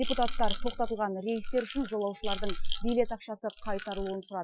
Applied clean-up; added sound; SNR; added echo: classical method Wiener filter.